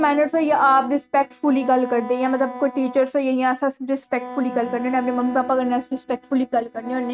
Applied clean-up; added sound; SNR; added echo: neural mask model RNNoise.